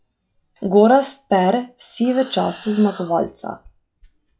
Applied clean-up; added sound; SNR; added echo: classical method log-MMSE.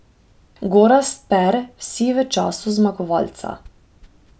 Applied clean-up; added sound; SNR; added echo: none; none; none; none.